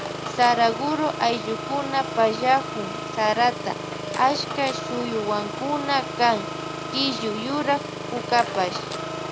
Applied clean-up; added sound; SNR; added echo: none; Engine; 7 dB; none.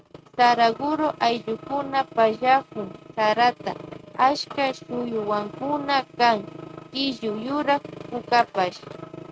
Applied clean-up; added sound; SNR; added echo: neural mask model RNNoise.